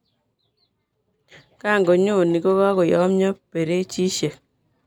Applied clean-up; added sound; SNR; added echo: none; none; none; none.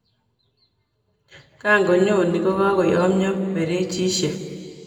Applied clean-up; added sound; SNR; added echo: none; none; none; reverberation time 2.2 s.